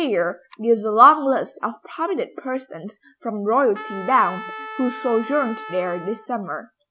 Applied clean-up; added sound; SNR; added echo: none; Trumpet; 14 dB; none.